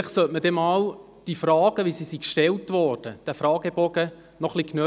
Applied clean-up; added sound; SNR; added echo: none; none; none; none.